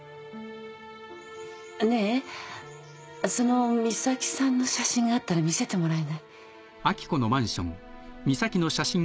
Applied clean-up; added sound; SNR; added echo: none; none; none; none.